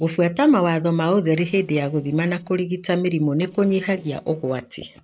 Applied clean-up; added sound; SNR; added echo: neural separator model SepFormer DNS4.